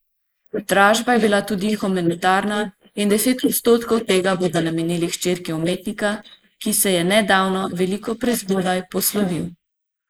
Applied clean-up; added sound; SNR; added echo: neural mask model Resemble Enhance denoiser.